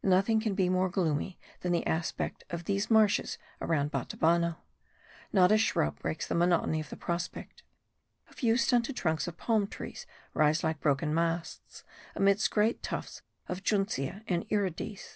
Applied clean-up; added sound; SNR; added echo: none; none; none; none.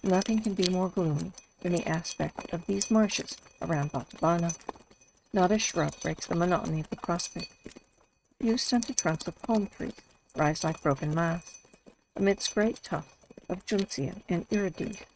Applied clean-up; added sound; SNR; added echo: neural mask model RNNoise.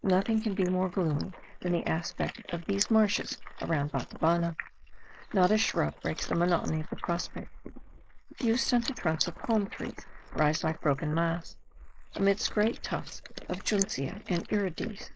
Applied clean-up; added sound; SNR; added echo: neural mask model Resemble Enhance denoiser.